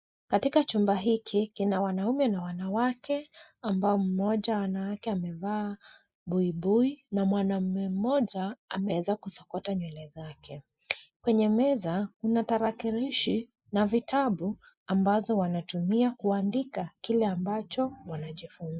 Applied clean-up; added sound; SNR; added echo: neural mask model Resemble Enhance denoiser.